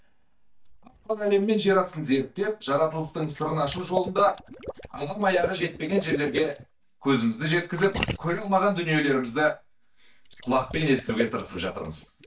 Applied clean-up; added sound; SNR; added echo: neural mask model DeepFilterNet 3.